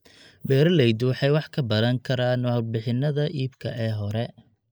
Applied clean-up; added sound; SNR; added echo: neural mask model Resemble Enhance denoiser.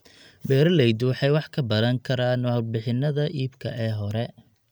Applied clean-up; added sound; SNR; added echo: none; none; none; none.